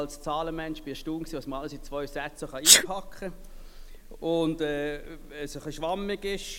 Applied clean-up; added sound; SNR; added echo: none; Sneeze; -2 dB; none.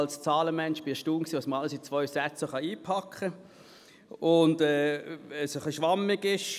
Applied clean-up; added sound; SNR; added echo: none; none; none; none.